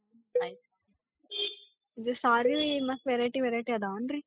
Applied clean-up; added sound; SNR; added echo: classical method spectral subtraction.